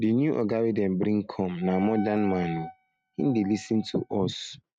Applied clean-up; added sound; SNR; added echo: neural mask model RNNoise.